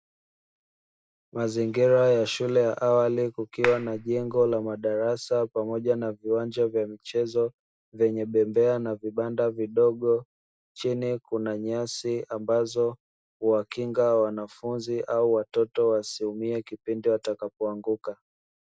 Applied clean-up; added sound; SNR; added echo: none; Clapping; 11 dB; none.